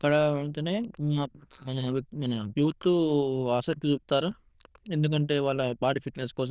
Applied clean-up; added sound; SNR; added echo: neural diffusion model UNIVERSE++.